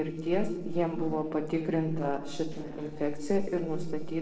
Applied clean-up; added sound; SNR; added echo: neural separator model SepFormer DNS4.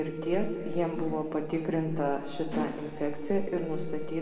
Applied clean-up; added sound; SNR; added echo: none; Mechanisms; 11 dB; reverberation time 2.0 s.